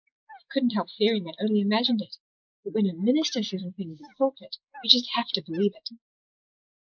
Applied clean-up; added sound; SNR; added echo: neural mask model Resemble Enhance denoiser.